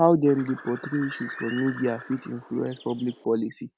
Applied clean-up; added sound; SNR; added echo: none; Bird; 14 dB; none.